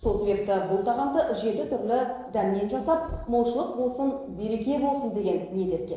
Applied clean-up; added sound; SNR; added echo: neural separator model SepFormer DNS4.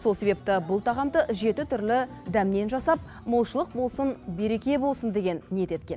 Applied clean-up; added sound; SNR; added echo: none; none; none; none.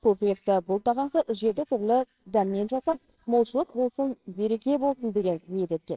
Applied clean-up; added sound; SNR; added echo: neural separator model SepFormer WHAMR!.